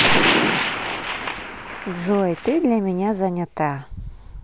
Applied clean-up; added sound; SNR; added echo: none; Gunshot, gunfire; 1 dB; none.